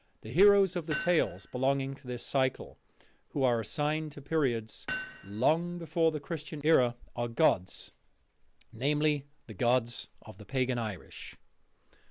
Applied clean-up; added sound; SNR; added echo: none; Hammer; 12 dB; none.